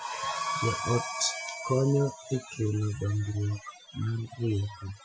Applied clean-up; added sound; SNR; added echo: classical method Wiener filter.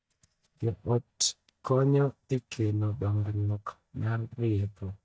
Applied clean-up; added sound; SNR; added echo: neural mask model DeepFilterNet 3.